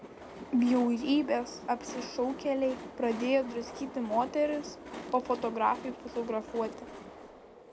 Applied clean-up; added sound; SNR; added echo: none; Train; 12 dB; none.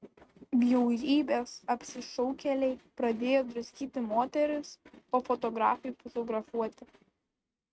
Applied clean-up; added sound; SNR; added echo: neural mask model RNNoise.